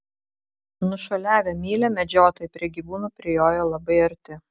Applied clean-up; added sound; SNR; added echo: none; none; none; none.